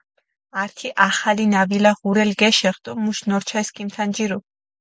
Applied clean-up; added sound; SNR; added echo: none; none; none; none.